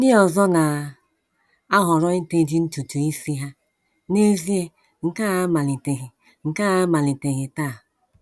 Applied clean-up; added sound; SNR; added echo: none; none; none; none.